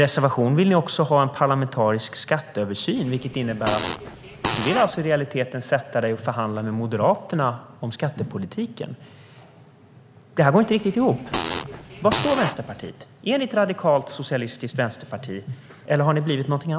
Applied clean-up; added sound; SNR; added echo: none; Fart; 5 dB; none.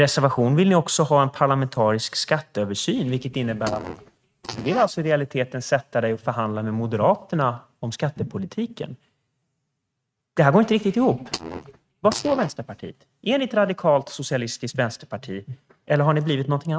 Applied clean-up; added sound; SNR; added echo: neural mask model RNNoise.